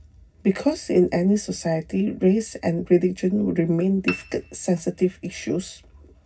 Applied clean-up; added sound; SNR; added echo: none; Piano; 14 dB; reverberation time 0.4 s.